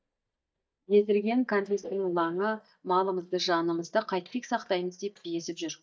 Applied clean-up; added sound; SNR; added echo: neural mask model DeepFilterNet 3.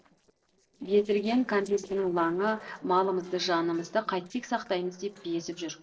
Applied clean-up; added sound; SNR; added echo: neural separator model SepFormer DNS4.